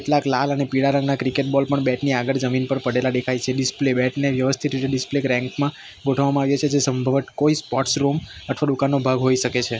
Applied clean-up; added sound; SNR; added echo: none; none; none; none.